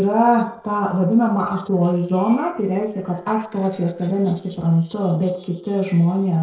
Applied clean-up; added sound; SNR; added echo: neural separator model SepFormer DNS4.